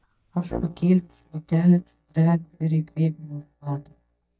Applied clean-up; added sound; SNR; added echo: neural mask model DeepFilterNet 3.